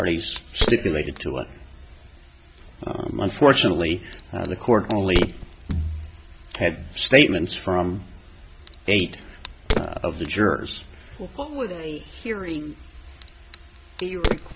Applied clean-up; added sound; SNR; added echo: none; Crack; 8 dB; none.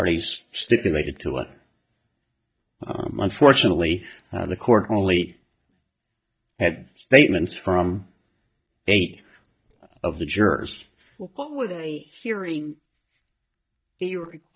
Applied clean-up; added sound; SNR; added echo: neural mask model DeepFilterNet 3.